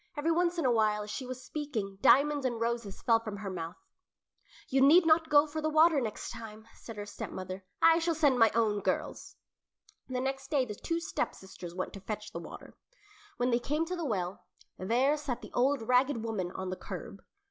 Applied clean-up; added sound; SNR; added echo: none; none; none; none.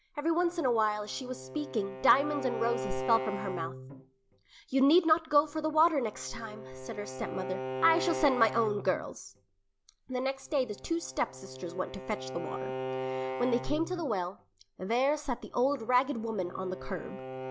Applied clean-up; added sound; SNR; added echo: none; Bowed string instrument; 9 dB; none.